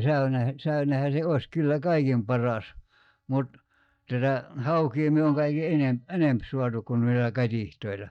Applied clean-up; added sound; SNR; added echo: neural mask model DeepFilterNet 3.